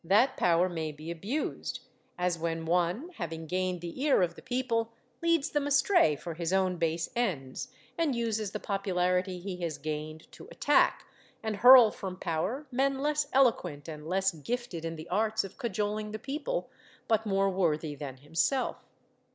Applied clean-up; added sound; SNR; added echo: none; none; none; none.